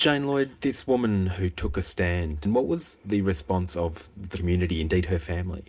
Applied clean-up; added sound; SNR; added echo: none; none; none; reverberation time 0.3 s.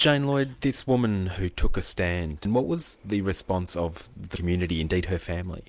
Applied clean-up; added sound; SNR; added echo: none; none; none; none.